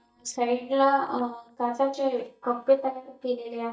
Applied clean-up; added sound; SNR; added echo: neural mask model DeepFilterNet 3.